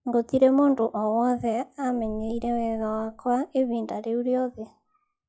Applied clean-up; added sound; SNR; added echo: classical method log-MMSE.